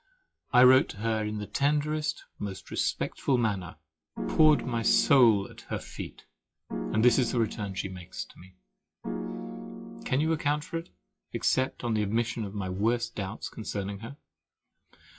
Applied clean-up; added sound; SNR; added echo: classical method log-MMSE.